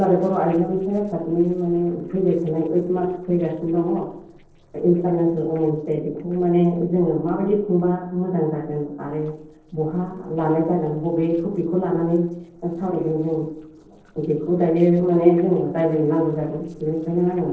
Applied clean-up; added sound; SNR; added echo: neural separator model SepFormer DNS4.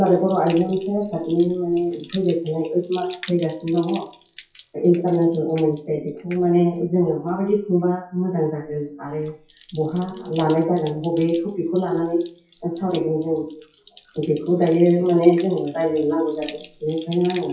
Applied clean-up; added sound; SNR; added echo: classical method WPE with log-MMSE.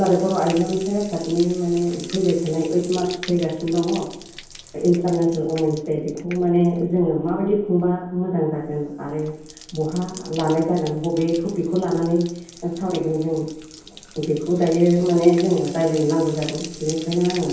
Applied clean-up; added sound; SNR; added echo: none; Bathtub (filling or washing); 19 dB; reverberation time 0.9 s.